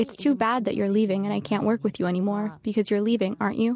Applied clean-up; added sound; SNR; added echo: none; none; none; none.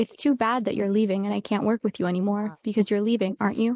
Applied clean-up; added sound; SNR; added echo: neural mask model Resemble Enhance denoiser.